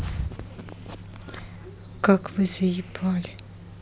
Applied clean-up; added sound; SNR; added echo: none; Microwave oven; 15 dB; none.